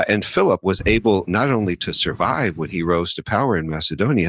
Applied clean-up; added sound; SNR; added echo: neural mask model DeepFilterNet 3.